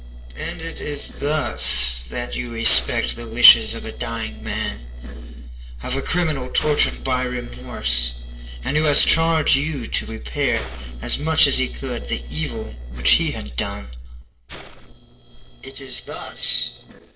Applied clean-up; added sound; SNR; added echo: neural separator model SepFormer DNS4.